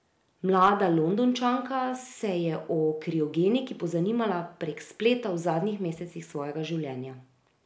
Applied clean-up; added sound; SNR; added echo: none; none; none; none.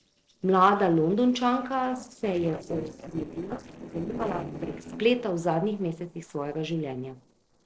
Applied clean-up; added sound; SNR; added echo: neural separator model SepFormer DNS4.